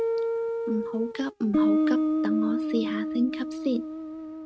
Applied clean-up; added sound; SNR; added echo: neural mask model RNNoise.